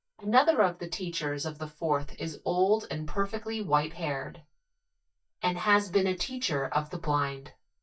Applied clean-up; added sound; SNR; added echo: neural mask model DeepFilterNet 3.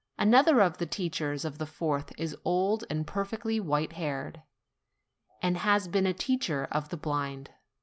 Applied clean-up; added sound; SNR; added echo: none; none; none; none.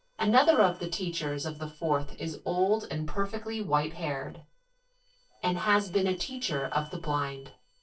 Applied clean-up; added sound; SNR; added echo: neural separator model SepFormer DNS4.